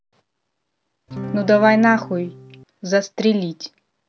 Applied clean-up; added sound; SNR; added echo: none; Acoustic guitar / Strum; 12 dB; none.